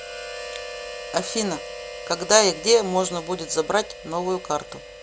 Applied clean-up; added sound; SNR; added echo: none; Harmonica; 12 dB; none.